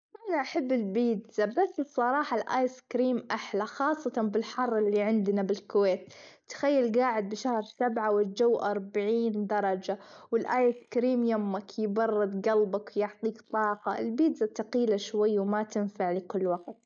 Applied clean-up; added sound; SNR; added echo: neural mask model Resemble Enhance denoiser.